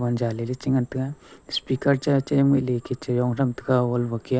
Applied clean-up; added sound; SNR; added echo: none; none; none; none.